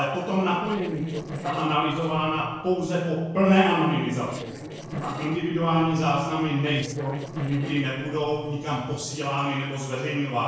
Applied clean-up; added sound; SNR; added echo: neural separator model SepFormer DNS4.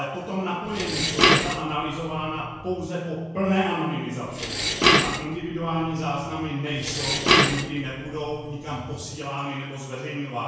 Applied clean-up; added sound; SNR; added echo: none; Dishes, pots, and pans; -4 dB; reverberation time 1.0 s.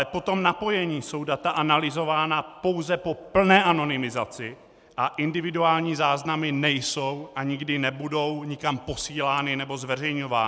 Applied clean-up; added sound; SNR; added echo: none; none; none; none.